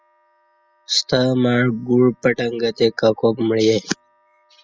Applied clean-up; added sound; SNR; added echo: classical method spectral subtraction.